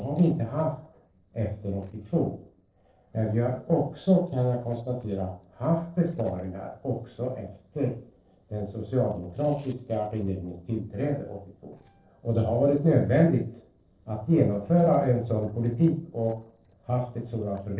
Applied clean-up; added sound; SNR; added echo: neural separator model SepFormer DNS4.